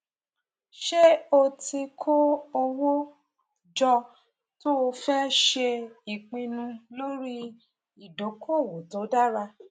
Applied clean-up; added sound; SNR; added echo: none; none; none; none.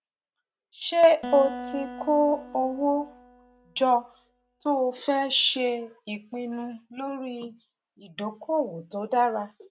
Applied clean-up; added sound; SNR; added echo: none; Acoustic guitar; 13 dB; none.